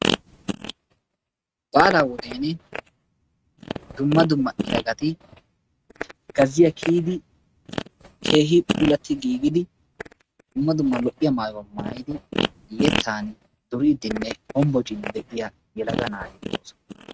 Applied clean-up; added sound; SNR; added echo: neural mask model RNNoise.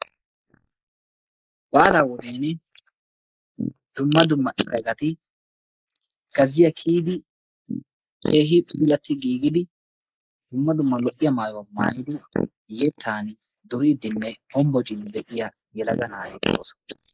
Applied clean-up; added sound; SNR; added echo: neural mask model Resemble Enhance denoiser.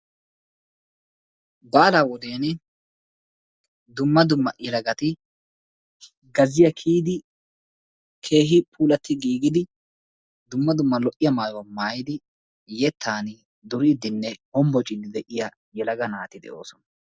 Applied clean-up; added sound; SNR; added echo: none; none; none; none.